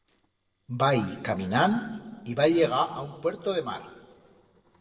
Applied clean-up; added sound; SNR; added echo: neural separator model SepFormer DNS4.